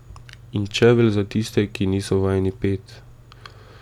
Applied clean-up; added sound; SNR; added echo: none; none; none; none.